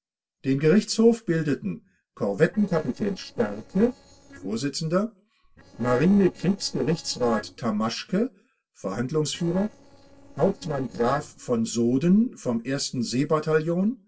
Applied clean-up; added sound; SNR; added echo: neural separator model SepFormer DNS4.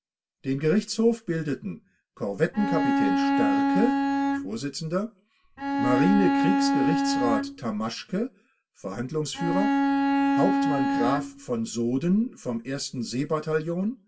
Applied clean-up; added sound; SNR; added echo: none; Bowed string instrument; -4 dB; reverberation time 0.2 s.